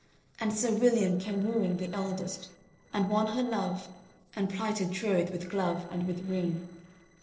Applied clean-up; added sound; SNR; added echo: neural separator model SepFormer DNS4.